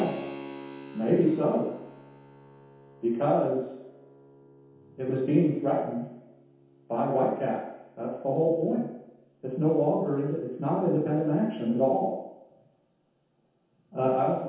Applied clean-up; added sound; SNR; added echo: none; Keyboard (musical); 20 dB; reverberation time 0.9 s.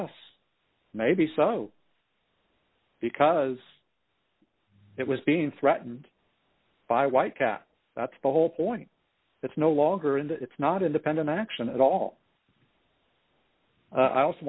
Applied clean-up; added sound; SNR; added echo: none; none; none; none.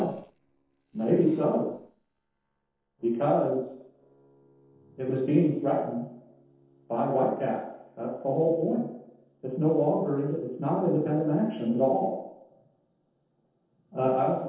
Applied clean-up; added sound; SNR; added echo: neural separator model SepFormer DNS4.